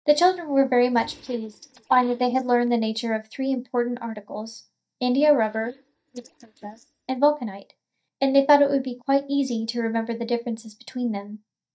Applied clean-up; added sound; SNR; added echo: neural mask model DeepFilterNet 3.